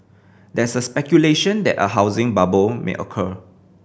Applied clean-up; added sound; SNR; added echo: none; none; none; none.